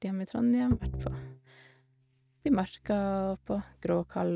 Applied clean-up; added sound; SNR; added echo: neural mask model RNNoise.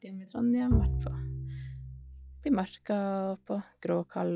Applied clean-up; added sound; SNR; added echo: classical method log-MMSE.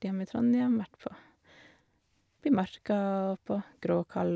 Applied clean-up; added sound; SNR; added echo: none; none; none; none.